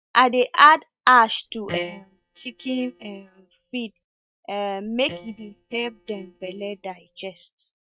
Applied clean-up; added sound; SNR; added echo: neural mask model DeepFilterNet 3.